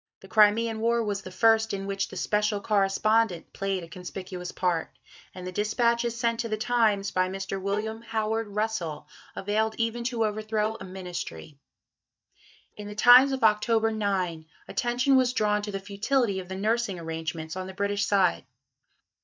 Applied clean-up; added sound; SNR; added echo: neural mask model DeepFilterNet 3.